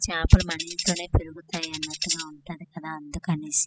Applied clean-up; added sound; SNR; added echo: classical method spectral subtraction.